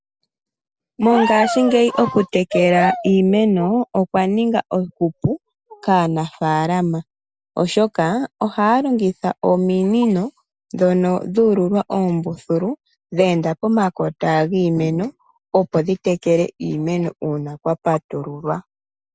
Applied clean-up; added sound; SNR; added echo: none; none; none; none.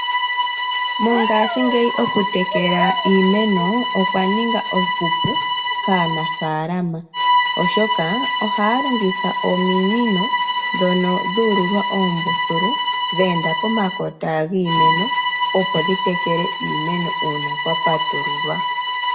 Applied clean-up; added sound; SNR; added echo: none; Bowed string instrument; 0 dB; reverberation time 0.5 s.